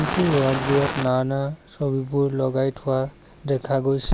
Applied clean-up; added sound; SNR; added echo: none; Fire; 8 dB; none.